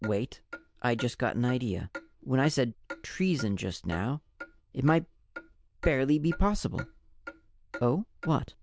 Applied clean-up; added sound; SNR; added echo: neural diffusion model UNIVERSE++.